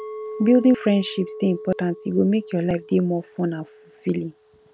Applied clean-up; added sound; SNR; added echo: none; Chink, clink; 16 dB; none.